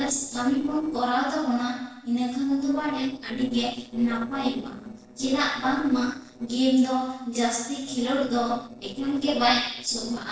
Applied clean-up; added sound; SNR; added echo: neural separator model SepFormer DNS4.